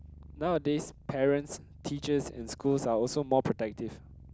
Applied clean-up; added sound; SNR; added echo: none; Purr; 20 dB; none.